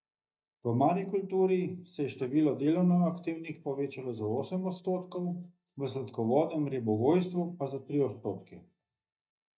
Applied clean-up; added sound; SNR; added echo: neural mask model DeepFilterNet 3.